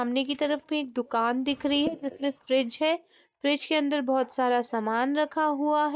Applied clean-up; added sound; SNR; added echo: neural mask model DeepFilterNet 3.